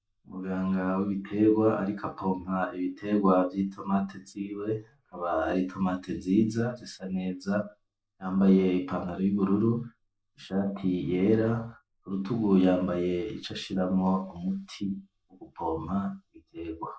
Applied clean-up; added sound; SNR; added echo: neural mask model Resemble Enhance denoiser.